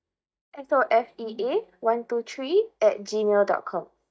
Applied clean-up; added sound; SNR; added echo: neural mask model DeepFilterNet 3.